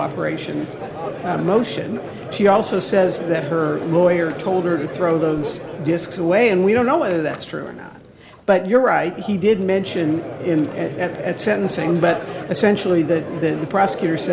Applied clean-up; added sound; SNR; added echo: none; Crowd; 11 dB; none.